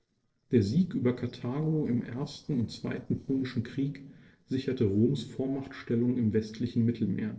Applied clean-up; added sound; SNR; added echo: neural separator model SepFormer DNS4.